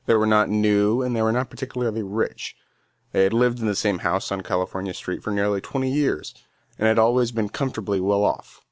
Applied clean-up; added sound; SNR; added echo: none; none; none; none.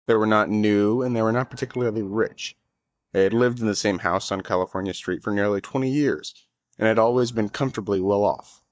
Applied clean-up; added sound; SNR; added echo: neural mask model DeepFilterNet 3.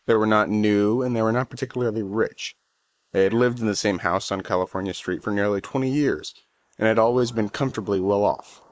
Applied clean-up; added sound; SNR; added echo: neural mask model Resemble Enhance denoiser.